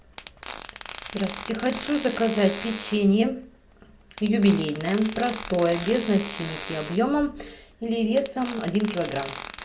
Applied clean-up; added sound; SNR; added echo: none; Fart; 11 dB; none.